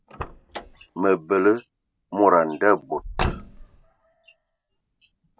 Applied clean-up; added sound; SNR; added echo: none; Car; 11 dB; none.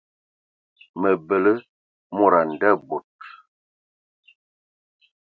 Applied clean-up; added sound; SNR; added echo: none; none; none; none.